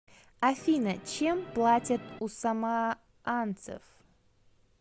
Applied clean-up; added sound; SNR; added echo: none; Musical instrument; 15 dB; none.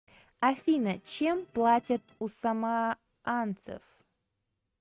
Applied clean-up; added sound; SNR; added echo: neural mask model RNNoise.